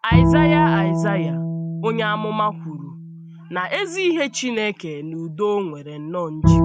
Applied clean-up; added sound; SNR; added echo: none; Bowed string instrument; -3 dB; none.